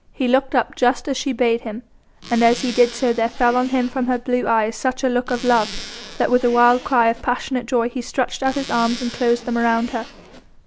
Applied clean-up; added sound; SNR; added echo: none; Zipper (clothing); 16 dB; none.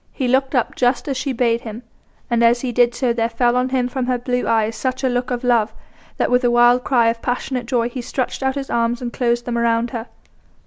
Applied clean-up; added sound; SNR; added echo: none; none; none; none.